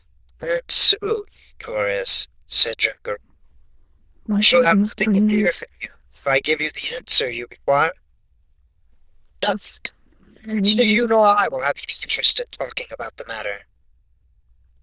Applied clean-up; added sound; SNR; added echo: neural diffusion model UNIVERSE++.